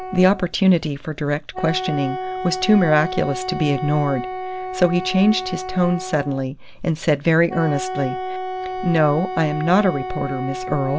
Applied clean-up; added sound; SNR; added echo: none; Wind instrument, woodwind instrument; 8 dB; none.